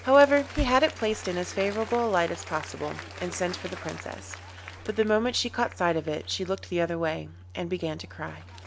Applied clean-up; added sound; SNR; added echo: none; Applause; 17 dB; none.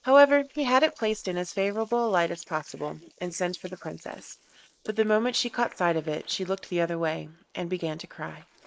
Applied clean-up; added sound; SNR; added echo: neural mask model Resemble Enhance denoiser.